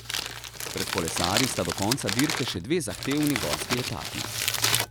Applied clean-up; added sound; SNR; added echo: none; Crumpling, crinkling; 0 dB; none.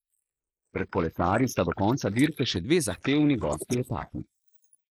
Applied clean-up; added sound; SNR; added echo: neural mask model Resemble Enhance denoiser.